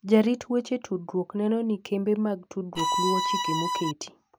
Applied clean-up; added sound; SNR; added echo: none; Bowed string instrument; 0 dB; none.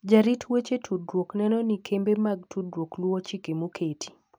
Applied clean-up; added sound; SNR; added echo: none; none; none; none.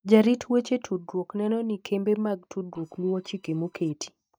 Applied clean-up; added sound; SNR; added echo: neural mask model DeepFilterNet 3.